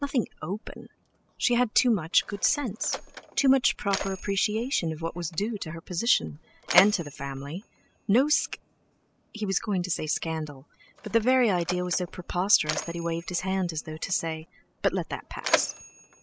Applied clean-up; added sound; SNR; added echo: none; Mechanisms; 11 dB; none.